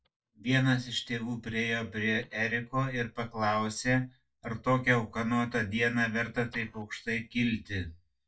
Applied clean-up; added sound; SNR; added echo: neural mask model DeepFilterNet 3.